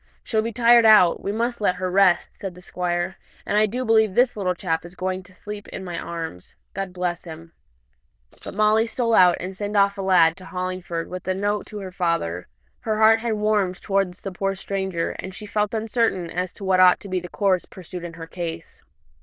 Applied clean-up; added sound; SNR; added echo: neural diffusion model UNIVERSE++.